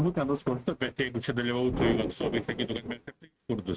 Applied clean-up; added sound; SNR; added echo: neural mask model RNNoise.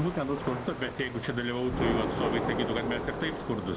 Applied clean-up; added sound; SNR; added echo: none; Thunder / Rain; 2 dB; none.